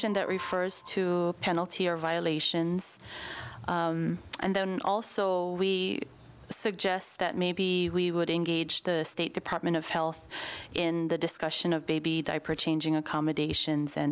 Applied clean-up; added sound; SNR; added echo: none; none; none; none.